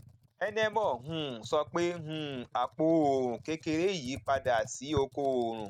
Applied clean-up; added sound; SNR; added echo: neural mask model RNNoise.